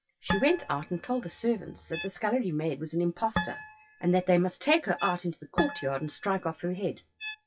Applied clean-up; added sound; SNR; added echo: classical method WPE with log-MMSE.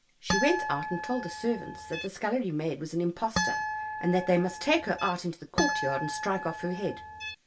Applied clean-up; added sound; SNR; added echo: none; Harp; 3 dB; reverberation time 0.2 s.